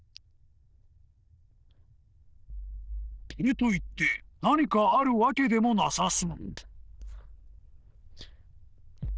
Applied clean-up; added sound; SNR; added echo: neural diffusion model UNIVERSE++.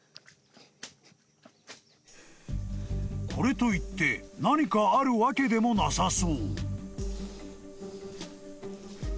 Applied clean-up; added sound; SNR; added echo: none; none; none; none.